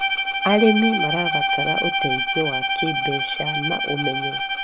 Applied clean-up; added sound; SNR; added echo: none; Bowed string instrument; 0 dB; none.